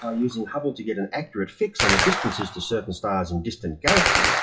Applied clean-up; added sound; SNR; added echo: classical method WPE with log-MMSE.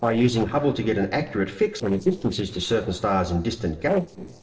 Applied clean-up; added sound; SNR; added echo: neural separator model SepFormer DNS4.